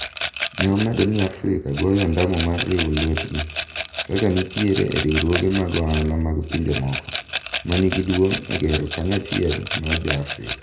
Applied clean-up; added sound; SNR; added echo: none; Rattle / Glass; 8 dB; reverberation time 0.9 s.